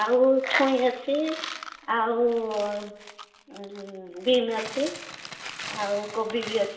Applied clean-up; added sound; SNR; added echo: none; Coin (dropping); 11 dB; reverberation time 0.8 s.